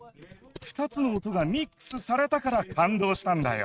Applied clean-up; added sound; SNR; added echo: neural mask model RNNoise.